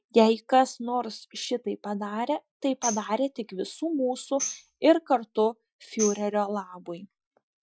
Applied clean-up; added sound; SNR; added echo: classical method Wiener filter.